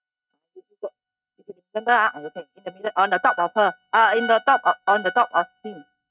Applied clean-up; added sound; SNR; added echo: neural mask model RNNoise.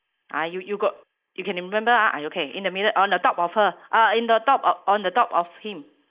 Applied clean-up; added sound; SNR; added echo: neural mask model Resemble Enhance denoiser.